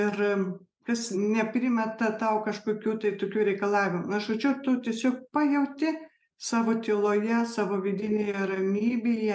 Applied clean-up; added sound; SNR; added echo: none; none; none; none.